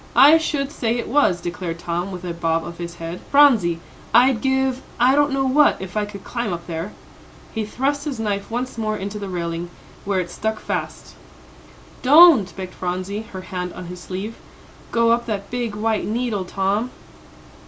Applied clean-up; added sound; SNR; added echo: none; none; none; none.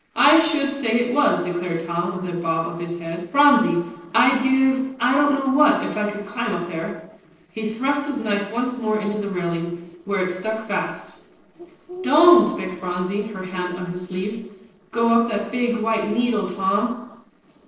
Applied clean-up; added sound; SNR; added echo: neural separator model SepFormer DNS4.